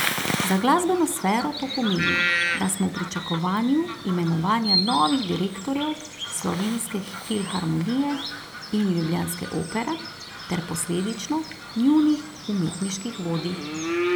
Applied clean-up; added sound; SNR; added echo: none; Bird vocalization, bird call, bird song; 5 dB; none.